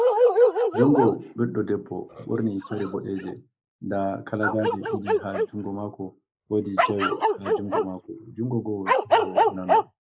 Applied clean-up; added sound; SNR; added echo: neural mask model Resemble Enhance denoiser.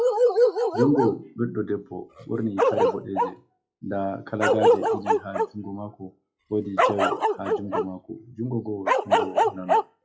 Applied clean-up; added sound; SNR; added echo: classical method log-MMSE.